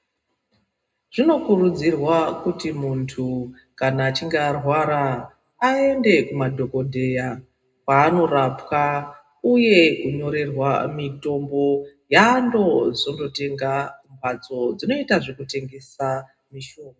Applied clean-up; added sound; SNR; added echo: none; none; none; reverberation time 0.2 s.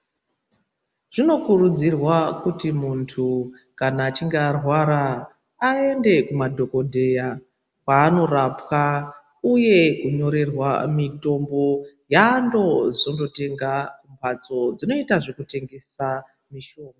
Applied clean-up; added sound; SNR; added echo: none; none; none; none.